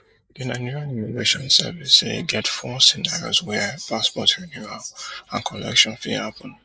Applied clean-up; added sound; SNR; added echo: neural mask model Resemble Enhance denoiser.